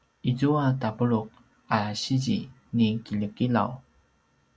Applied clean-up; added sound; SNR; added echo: none; none; none; none.